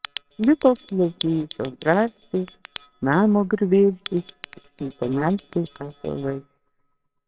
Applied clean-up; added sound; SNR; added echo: neural separator model SepFormer WHAMR!.